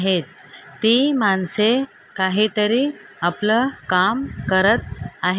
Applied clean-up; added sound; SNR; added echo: none; none; none; none.